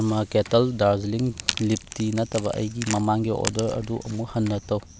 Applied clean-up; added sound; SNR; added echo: none; Crack / Crackle; 12 dB; none.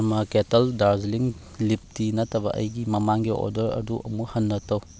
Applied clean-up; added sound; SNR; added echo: none; none; none; none.